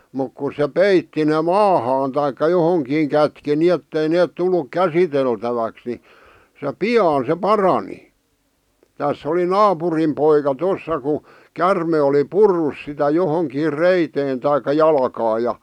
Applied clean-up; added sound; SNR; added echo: none; none; none; none.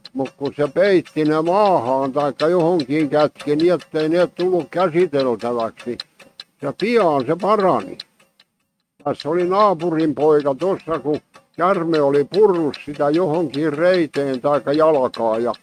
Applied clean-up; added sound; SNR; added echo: neural mask model RNNoise.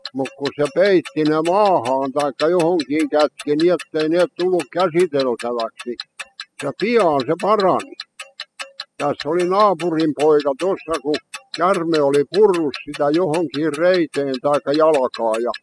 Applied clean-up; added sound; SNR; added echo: classical method spectral subtraction.